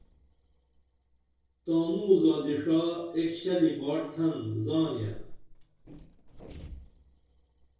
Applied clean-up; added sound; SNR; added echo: neural separator model SepFormer DNS4.